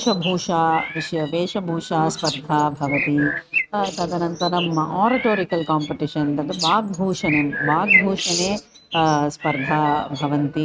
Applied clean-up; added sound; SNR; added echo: neural mask model RNNoise.